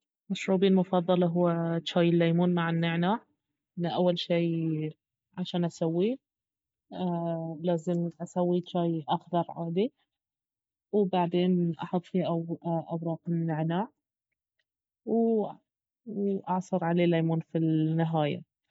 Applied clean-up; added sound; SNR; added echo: none; none; none; none.